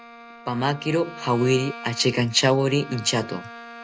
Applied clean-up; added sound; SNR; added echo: none; Bowed string instrument; 16 dB; none.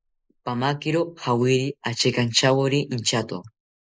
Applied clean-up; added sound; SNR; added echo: neural mask model Resemble Enhance denoiser.